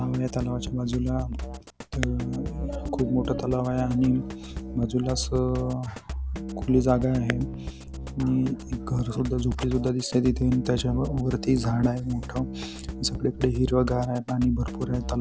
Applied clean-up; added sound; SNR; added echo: none; Drum kit; 7 dB; none.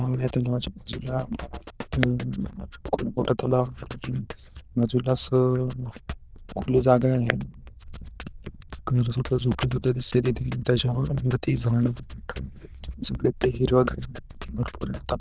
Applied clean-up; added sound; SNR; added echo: neural diffusion model UNIVERSE++.